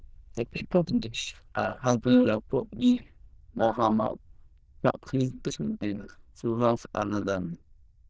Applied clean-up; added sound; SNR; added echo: neural diffusion model UNIVERSE++.